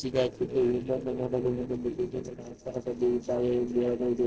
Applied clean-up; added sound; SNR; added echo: neural separator model SepFormer DNS4.